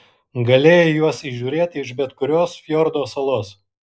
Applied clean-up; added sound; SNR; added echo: neural mask model Resemble Enhance denoiser.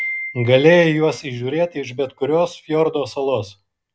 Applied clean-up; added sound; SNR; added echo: none; Wind chime; 16 dB; none.